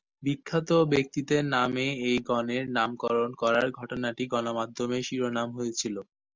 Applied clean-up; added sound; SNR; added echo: none; none; none; none.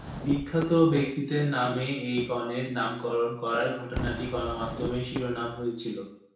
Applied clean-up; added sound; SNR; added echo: none; Whoosh, swoosh, swish / Fireworks; 12 dB; reverberation time 0.6 s.